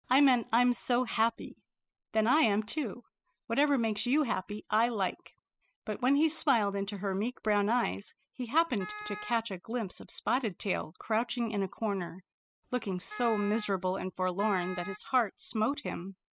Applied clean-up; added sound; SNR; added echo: classical method spectral subtraction.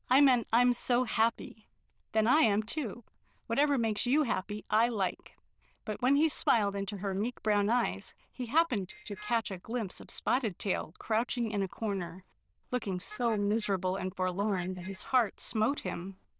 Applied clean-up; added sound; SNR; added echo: neural diffusion model UNIVERSE++.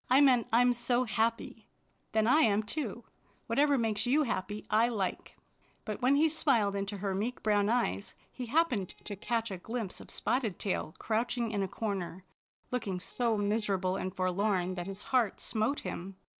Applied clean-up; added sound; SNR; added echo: neural separator model SepFormer DNS4.